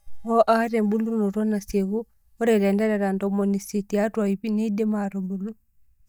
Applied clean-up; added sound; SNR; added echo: neural mask model DeepFilterNet 3.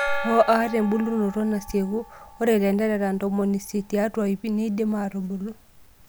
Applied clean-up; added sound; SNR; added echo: none; Gong; 13 dB; none.